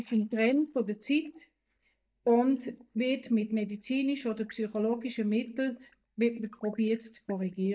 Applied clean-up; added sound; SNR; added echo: neural mask model DeepFilterNet 3.